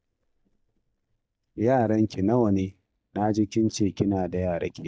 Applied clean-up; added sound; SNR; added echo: neural mask model DeepFilterNet 3.